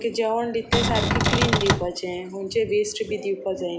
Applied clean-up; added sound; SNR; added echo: none; Cupboard open or close; -4 dB; none.